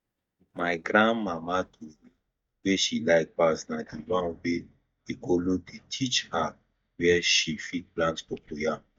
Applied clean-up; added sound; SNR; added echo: neural mask model DeepFilterNet 3.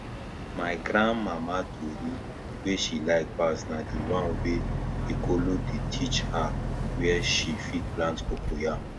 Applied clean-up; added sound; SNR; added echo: none; Boat, Water vehicle; 2 dB; none.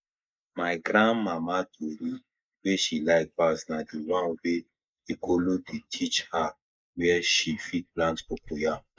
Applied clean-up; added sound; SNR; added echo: neural mask model Resemble Enhance denoiser.